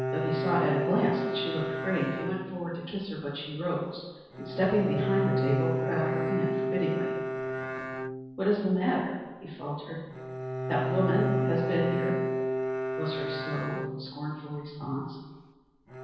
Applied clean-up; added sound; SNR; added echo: none; Bowed string instrument; 1 dB; reverberation time 1.2 s.